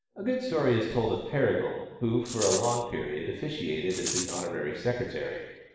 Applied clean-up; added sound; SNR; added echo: none; Rattle; 5 dB; reverberation time 1.1 s.